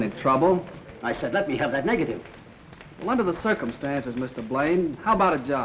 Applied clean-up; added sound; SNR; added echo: none; none; none; none.